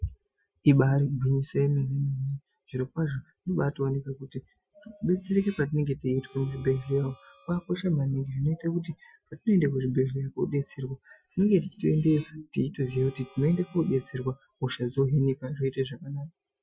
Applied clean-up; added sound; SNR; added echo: classical method Wiener filter.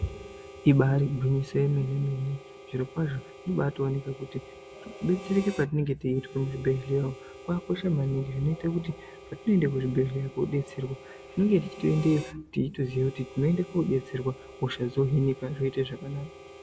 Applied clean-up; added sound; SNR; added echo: none; Harmonica; 18 dB; none.